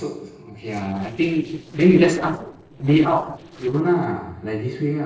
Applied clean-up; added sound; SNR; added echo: neural separator model SepFormer DNS4.